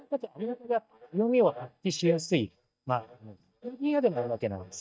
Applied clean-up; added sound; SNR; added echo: neural mask model DeepFilterNet 3.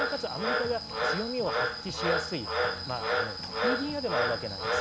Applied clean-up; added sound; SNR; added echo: none; Frog; -4 dB; none.